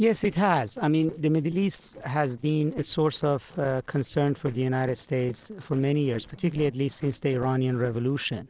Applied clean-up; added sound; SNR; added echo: neural separator model SepFormer DNS4.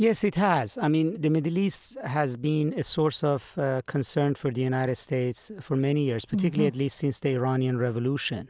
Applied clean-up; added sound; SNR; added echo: none; none; none; none.